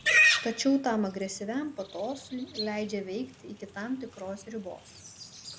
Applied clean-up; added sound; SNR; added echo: none; Livestock, farm animals, working animals; -1 dB; none.